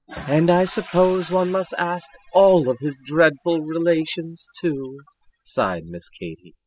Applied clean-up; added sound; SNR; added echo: classical method spectral subtraction.